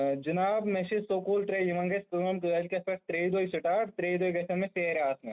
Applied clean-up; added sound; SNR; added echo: none; none; none; none.